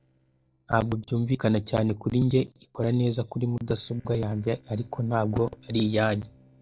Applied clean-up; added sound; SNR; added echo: neural separator model SepFormer DNS4.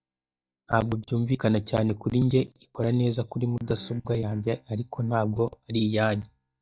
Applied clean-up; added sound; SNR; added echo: neural mask model DeepFilterNet 3.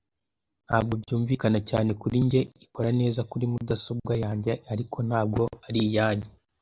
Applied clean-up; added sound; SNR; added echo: none; none; none; none.